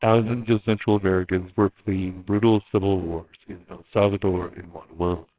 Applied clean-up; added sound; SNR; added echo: neural separator model SepFormer WHAMR!.